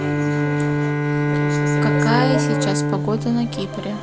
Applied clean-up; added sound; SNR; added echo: none; Bowed string instrument; -5 dB; none.